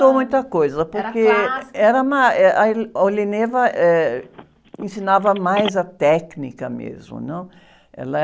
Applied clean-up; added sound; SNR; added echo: none; Telephone; 17 dB; none.